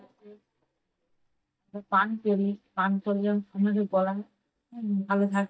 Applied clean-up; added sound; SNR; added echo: neural mask model DeepFilterNet 3.